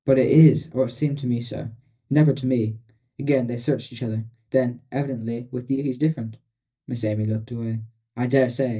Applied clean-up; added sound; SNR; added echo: neural mask model DeepFilterNet 3.